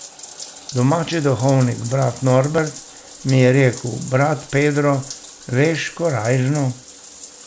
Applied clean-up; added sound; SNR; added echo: none; Bathtub (filling or washing); 10 dB; none.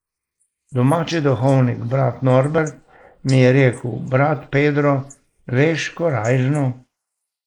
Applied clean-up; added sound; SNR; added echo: neural mask model Resemble Enhance denoiser.